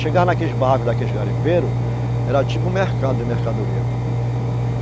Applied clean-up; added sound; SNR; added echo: none; Engine; -3 dB; none.